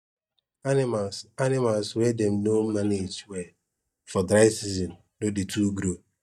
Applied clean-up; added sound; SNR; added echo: neural mask model DeepFilterNet 3.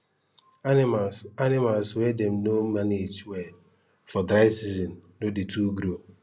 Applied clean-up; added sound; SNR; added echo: none; none; none; none.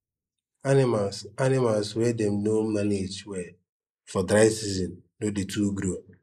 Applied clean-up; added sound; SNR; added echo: neural mask model Resemble Enhance denoiser.